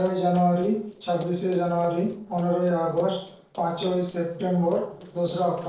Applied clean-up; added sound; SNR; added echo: neural separator model SepFormer DNS4.